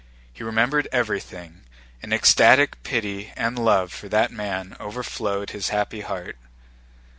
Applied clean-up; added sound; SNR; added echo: none; none; none; none.